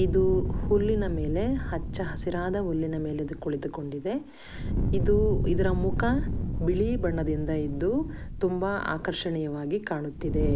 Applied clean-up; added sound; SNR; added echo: none; Fire; 1 dB; none.